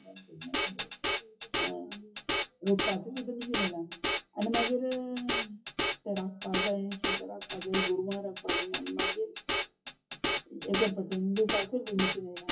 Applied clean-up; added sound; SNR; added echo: classical method WPE with log-MMSE.